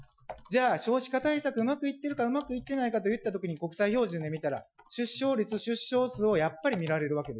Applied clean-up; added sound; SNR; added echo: classical method Wiener filter.